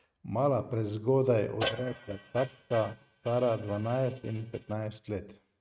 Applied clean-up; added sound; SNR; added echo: neural mask model RNNoise.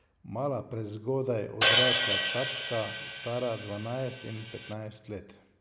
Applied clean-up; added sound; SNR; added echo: none; Hi-hat; -4 dB; none.